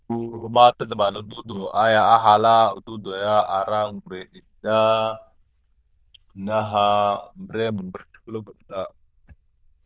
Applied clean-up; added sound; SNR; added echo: neural diffusion model UNIVERSE++.